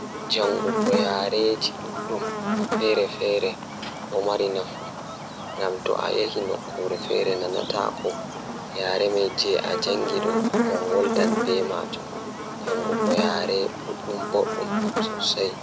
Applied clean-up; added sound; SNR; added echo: none; Buzz; 2 dB; none.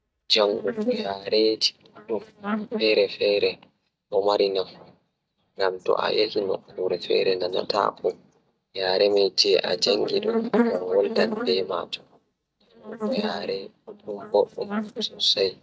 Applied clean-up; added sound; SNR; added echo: neural mask model DeepFilterNet 3.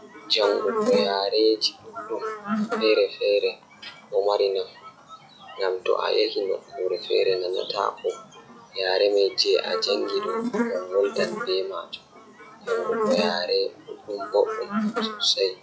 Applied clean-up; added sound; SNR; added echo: classical method log-MMSE.